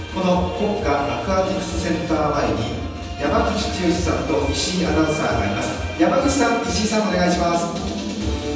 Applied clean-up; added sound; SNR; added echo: none; none; none; reverberation time 1.1 s.